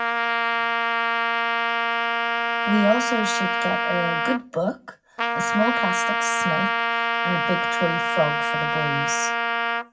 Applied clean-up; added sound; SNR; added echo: none; Trumpet; -4 dB; reverberation time 0.3 s.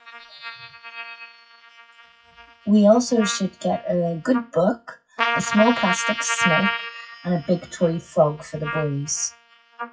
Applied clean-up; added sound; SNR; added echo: classical method WPE with log-MMSE.